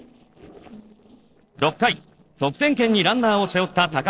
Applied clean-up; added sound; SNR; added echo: neural separator model SepFormer DNS4.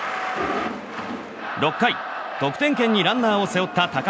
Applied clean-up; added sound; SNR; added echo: none; none; none; none.